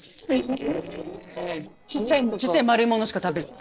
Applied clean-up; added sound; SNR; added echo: neural separator model SepFormer DNS4.